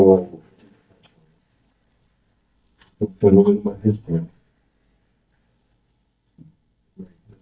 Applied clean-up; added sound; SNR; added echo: neural mask model DeepFilterNet 3.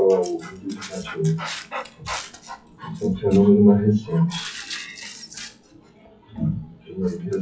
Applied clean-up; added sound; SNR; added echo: classical method WPE with log-MMSE.